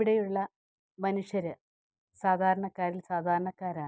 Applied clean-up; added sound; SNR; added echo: none; none; none; none.